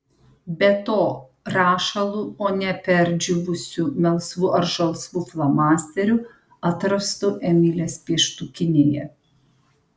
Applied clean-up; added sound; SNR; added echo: none; none; none; none.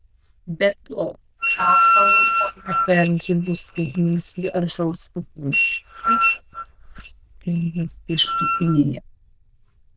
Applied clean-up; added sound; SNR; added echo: neural diffusion model UNIVERSE++.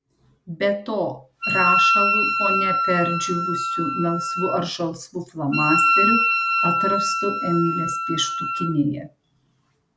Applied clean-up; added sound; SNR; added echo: none; Wind instrument, woodwind instrument; -4 dB; none.